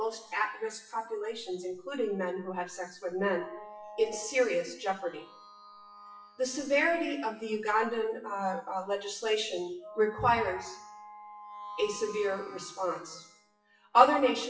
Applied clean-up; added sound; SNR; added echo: classical method WPE with log-MMSE.